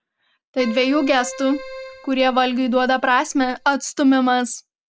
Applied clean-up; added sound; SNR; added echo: none; Keyboard (musical); 16 dB; none.